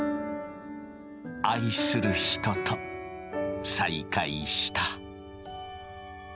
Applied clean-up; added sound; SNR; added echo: none; none; none; none.